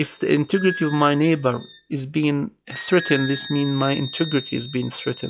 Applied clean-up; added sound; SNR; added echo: classical method log-MMSE.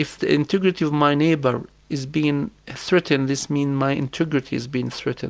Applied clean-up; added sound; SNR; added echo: none; none; none; none.